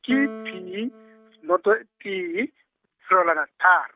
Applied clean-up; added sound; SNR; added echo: neural mask model RNNoise.